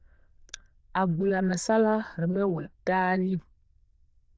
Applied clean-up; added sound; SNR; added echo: neural diffusion model UNIVERSE++.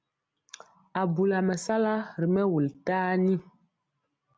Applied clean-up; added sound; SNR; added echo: none; none; none; none.